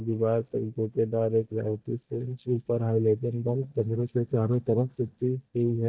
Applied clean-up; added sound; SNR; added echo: neural mask model DeepFilterNet 3.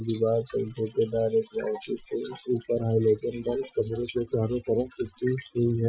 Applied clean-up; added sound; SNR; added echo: classical method Wiener filter.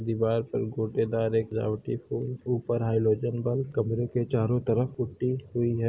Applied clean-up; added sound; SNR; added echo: none; none; none; none.